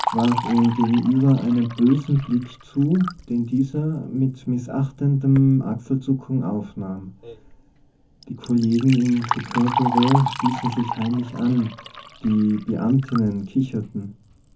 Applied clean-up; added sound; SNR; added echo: none; Liquid; 11 dB; reverberation time 0.3 s.